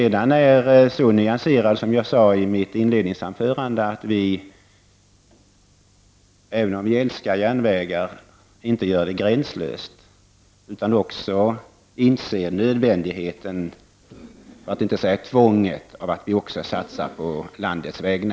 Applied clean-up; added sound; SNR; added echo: none; none; none; none.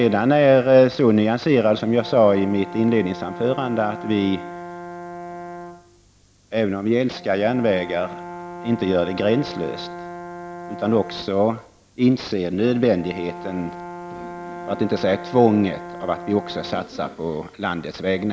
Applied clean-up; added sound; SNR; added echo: none; Brass instrument; 15 dB; none.